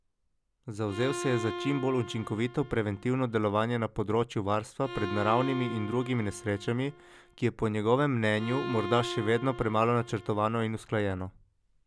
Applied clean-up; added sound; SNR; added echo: none; Bowed string instrument; 11 dB; none.